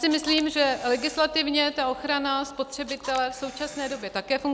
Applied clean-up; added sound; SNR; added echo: none; Camera; 17 dB; none.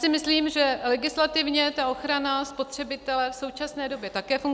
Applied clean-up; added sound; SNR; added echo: none; none; none; none.